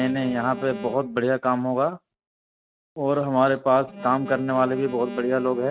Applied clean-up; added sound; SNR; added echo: neural mask model RNNoise.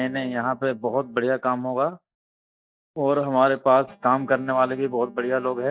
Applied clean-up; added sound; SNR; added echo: neural mask model DeepFilterNet 3.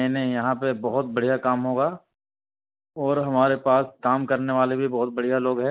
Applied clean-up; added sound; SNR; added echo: neural mask model Resemble Enhance denoiser.